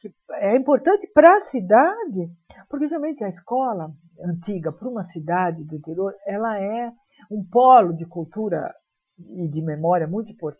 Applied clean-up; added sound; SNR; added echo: classical method Wiener filter.